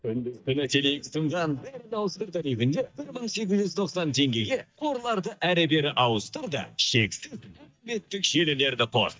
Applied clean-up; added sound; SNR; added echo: neural mask model DeepFilterNet 3.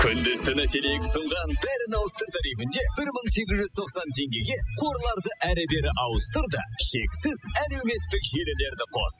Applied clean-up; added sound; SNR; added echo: classical method spectral subtraction.